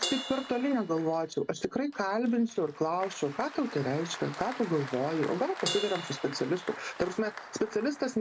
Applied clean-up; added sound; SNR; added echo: none; Applause + Crash cymbal; 11 dB; none.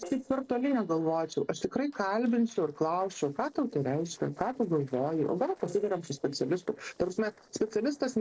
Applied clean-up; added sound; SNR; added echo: neural separator model SepFormer DNS4.